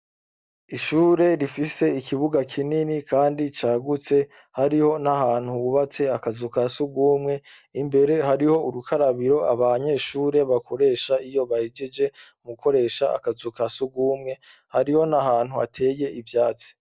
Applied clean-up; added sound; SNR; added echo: none; none; none; none.